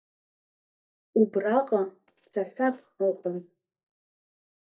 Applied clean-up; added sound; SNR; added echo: neural mask model DeepFilterNet 3.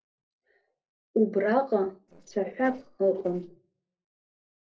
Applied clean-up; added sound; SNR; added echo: neural separator model SepFormer DNS4.